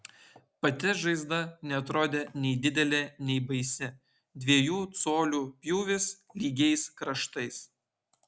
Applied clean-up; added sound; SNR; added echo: none; none; none; none.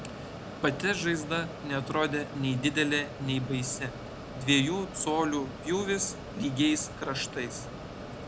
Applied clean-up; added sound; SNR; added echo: none; Mechanisms; 10 dB; none.